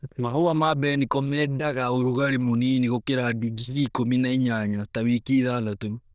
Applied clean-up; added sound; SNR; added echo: neural diffusion model UNIVERSE++.